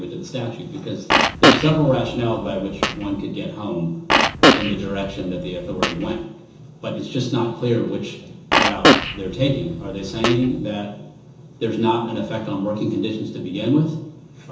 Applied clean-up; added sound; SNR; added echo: none; Fart; -4 dB; reverberation time 0.7 s.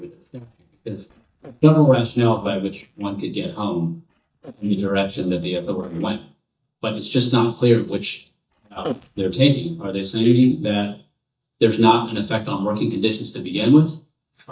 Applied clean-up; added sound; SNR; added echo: neural mask model DeepFilterNet 3.